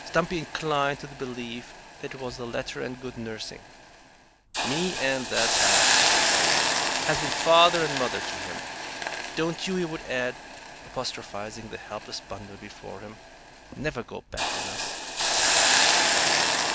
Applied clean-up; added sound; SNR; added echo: none; Hiss; -3 dB; none.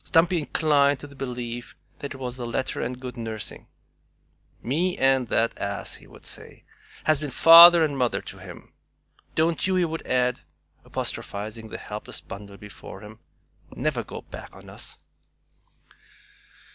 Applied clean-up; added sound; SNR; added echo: none; none; none; none.